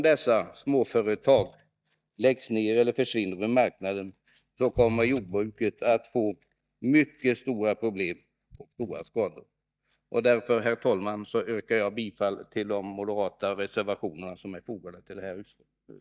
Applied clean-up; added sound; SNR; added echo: neural mask model DeepFilterNet 3.